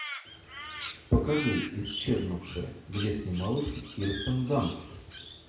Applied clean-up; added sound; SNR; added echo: none; Crow; 11 dB; reverberation time 0.6 s.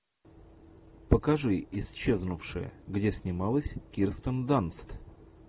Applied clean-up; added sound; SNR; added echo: none; none; none; none.